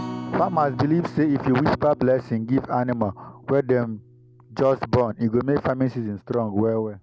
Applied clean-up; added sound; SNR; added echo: none; Acoustic guitar; 17 dB; none.